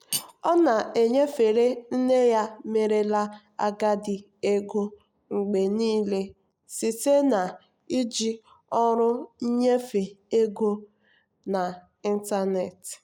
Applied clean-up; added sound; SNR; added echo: neural mask model Resemble Enhance denoiser.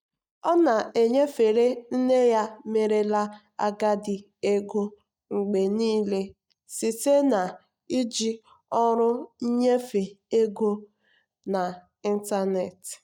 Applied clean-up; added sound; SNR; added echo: neural mask model DeepFilterNet 3.